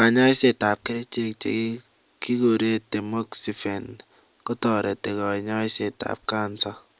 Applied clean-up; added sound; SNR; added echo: none; none; none; none.